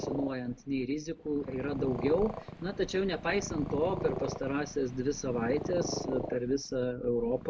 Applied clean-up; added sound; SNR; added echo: none; Purr; 8 dB; none.